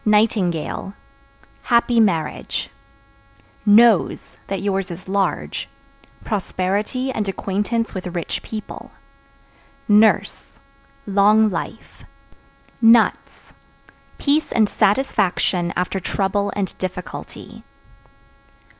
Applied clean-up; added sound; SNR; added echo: none; none; none; none.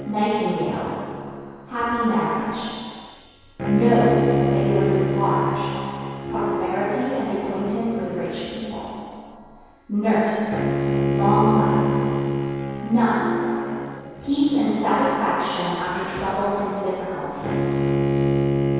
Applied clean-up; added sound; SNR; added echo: none; Bowed string instrument; 2 dB; reverberation time 2.2 s.